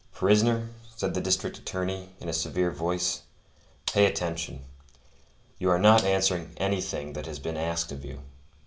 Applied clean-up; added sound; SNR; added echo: none; Gunshot, gunfire; 13 dB; none.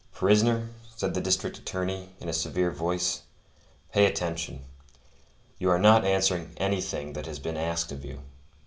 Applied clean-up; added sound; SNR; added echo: none; none; none; none.